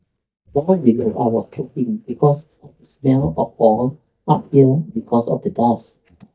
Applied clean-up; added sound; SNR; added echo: neural mask model DeepFilterNet 3.